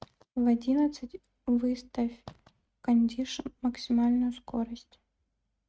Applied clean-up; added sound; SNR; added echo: neural mask model RNNoise.